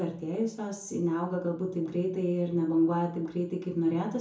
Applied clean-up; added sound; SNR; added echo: none; none; none; reverberation time 0.6 s.